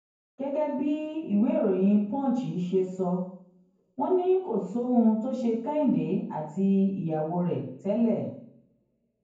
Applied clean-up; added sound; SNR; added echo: none; none; none; reverberation time 0.9 s.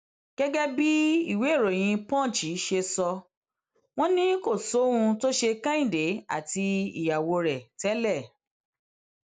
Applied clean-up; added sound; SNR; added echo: none; none; none; none.